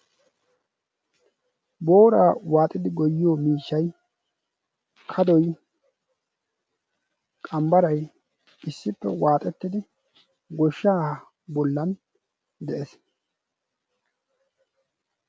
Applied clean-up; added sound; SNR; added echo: none; none; none; none.